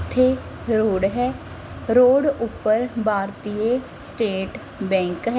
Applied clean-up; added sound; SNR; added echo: none; none; none; none.